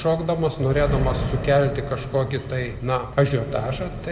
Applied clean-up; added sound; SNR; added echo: none; none; none; reverberation time 1.9 s.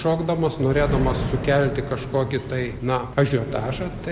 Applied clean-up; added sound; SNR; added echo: none; none; none; none.